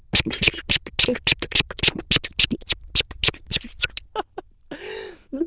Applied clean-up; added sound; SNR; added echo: neural diffusion model UNIVERSE++.